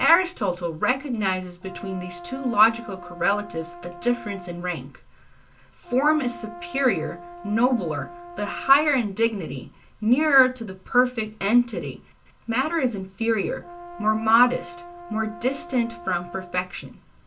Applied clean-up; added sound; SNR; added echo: none; Brass instrument; 15 dB; reverberation time 0.2 s.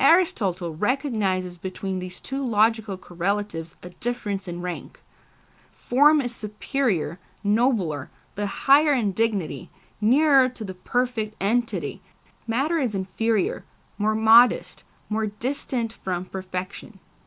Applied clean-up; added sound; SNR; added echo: none; none; none; none.